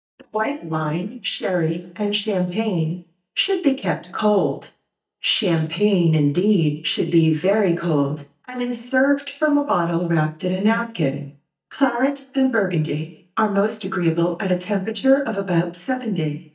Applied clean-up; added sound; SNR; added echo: neural mask model DeepFilterNet 3.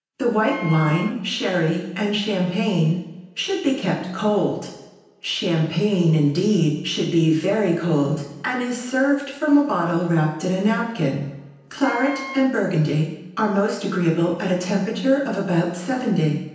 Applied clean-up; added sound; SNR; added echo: none; Wind instrument, woodwind instrument; 14 dB; reverberation time 0.9 s.